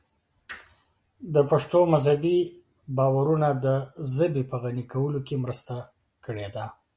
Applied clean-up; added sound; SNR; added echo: none; none; none; none.